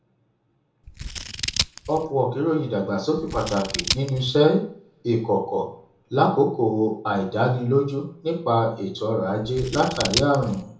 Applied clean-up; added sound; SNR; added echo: none; Scissors; 7 dB; reverberation time 1.0 s.